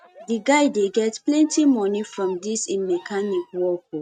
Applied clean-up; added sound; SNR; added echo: neural mask model RNNoise.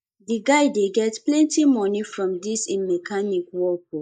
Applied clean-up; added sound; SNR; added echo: neural mask model Resemble Enhance denoiser.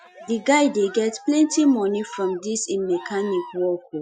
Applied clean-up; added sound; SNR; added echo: classical method Wiener filter.